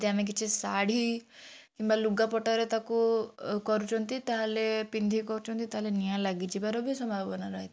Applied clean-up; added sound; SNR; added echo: none; none; none; none.